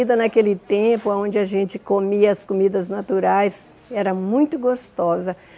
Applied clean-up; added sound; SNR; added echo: none; none; none; none.